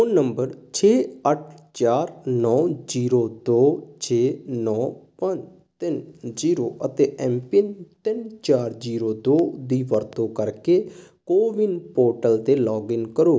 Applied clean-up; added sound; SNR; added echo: none; none; none; none.